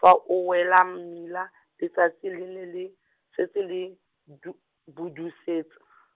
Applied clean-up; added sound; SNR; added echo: none; none; none; none.